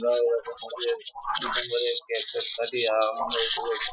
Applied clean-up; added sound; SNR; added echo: classical method Wiener filter.